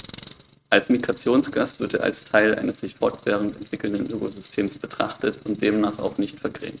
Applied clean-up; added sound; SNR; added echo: neural mask model RNNoise.